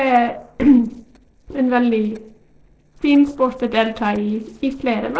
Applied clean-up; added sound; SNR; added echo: neural separator model SepFormer DNS4.